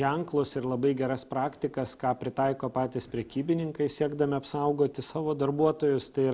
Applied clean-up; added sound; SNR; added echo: none; none; none; none.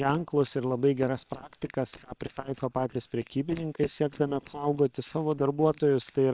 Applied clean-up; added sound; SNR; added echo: neural separator model SepFormer WHAM!.